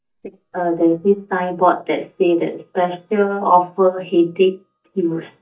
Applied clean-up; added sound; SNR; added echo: neural mask model DeepFilterNet 3.